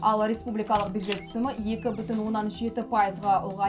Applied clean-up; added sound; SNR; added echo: none; Squeak; 16 dB; reverberation time 0.2 s.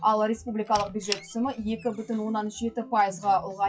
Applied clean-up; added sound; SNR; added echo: classical method WPE with log-MMSE.